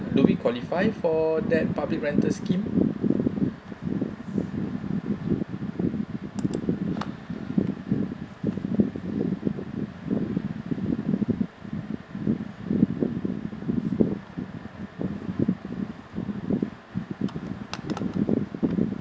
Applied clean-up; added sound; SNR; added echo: none; none; none; none.